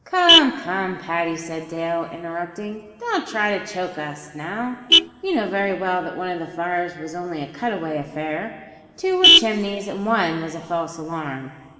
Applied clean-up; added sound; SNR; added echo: none; Vehicle horn, car horn, honking; 0 dB; reverberation time 2.0 s.